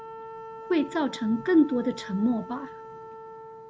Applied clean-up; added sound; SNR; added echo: none; Wind instrument, woodwind instrument; 14 dB; none.